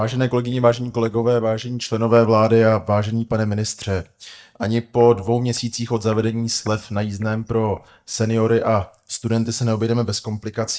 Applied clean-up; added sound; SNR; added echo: neural mask model DeepFilterNet 3.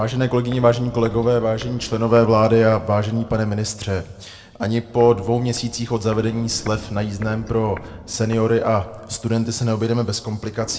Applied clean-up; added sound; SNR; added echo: none; Walk, footsteps; 19 dB; reverberation time 1.2 s.